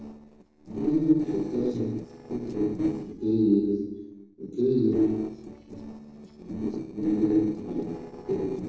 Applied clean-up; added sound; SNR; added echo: neural separator model SepFormer DNS4.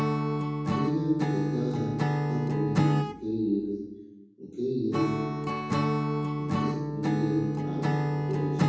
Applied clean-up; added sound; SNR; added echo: none; Acoustic guitar / Strum; -4 dB; reverberation time 1.1 s.